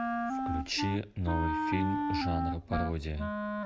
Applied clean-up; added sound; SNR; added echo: none; Wind instrument, woodwind instrument; -1 dB; none.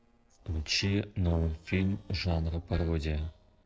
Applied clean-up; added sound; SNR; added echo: neural separator model SepFormer DNS4.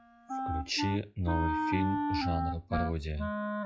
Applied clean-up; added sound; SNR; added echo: classical method log-MMSE.